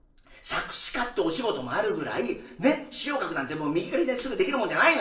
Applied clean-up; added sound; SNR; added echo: neural separator model SepFormer DNS4.